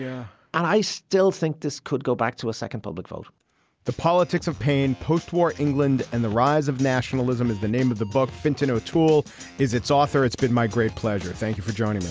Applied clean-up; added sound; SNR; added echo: none; none; none; none.